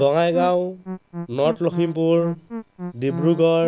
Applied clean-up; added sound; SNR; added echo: none; Musical instrument; 11 dB; none.